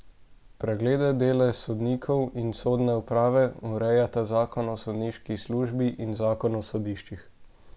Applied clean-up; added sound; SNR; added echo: none; none; none; none.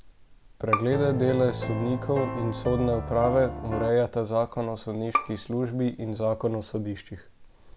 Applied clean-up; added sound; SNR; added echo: none; Bowed string instrument + Piano; 5 dB; none.